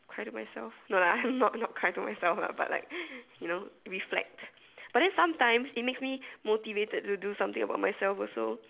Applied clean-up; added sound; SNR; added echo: none; none; none; none.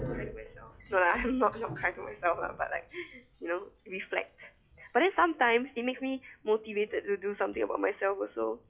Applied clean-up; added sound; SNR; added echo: classical method WPE with log-MMSE.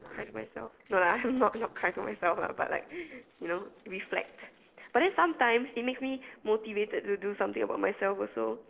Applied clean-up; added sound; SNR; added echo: neural separator model SepFormer DNS4.